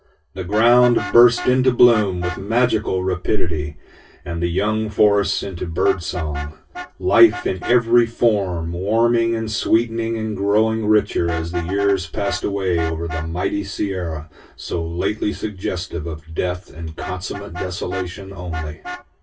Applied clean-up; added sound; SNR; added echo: none; Vehicle horn, car horn, honking; 17 dB; reverberation time 0.1 s.